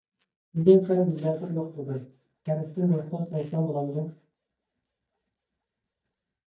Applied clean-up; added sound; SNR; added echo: neural mask model DeepFilterNet 3.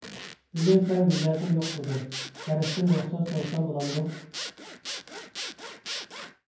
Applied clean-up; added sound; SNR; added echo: none; Zipper (clothing) / Sawing; 11 dB; reverberation time 0.9 s.